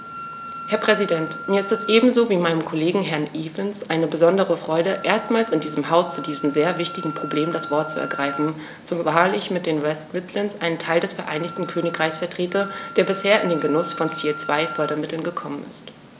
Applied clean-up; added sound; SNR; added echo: none; Wind instrument, woodwind instrument; 14 dB; none.